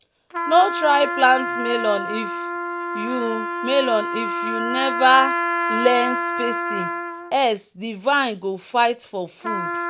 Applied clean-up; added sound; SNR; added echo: none; Trumpet; 4 dB; none.